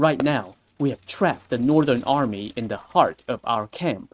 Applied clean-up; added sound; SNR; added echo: neural mask model RNNoise.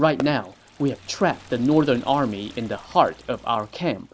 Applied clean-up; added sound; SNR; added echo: none; Liquid + Fireworks; 20 dB; none.